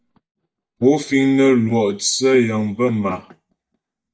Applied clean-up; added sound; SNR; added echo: neural mask model DeepFilterNet 3.